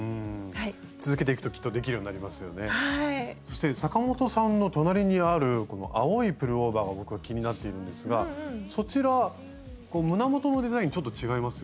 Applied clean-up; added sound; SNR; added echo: none; none; none; none.